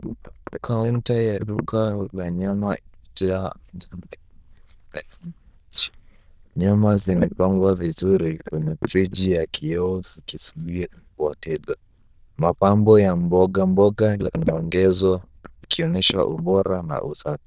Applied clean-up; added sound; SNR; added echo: neural diffusion model UNIVERSE++.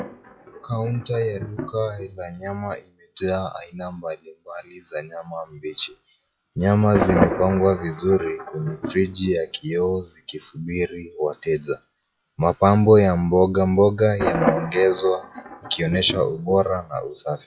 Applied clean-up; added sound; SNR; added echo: classical method log-MMSE.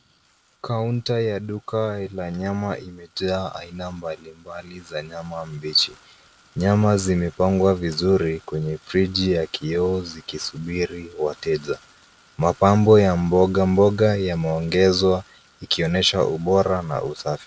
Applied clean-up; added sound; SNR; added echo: none; none; none; none.